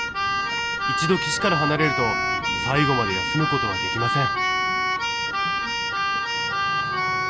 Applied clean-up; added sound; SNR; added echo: none; Keyboard (musical); -3 dB; none.